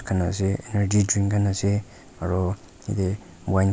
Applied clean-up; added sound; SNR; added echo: none; none; none; none.